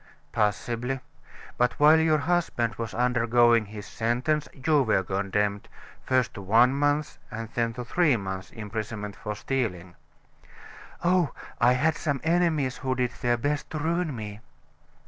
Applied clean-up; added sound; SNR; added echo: none; none; none; none.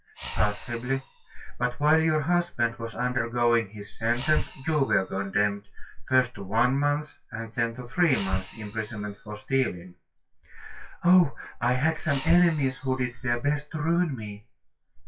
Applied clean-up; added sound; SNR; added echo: classical method WPE with log-MMSE.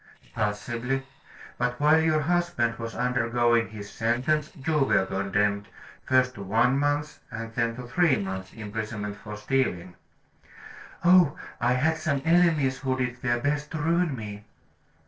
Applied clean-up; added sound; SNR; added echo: neural separator model SepFormer DNS4.